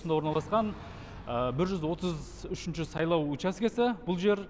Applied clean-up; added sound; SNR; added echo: none; Fire + Boom; 16 dB; none.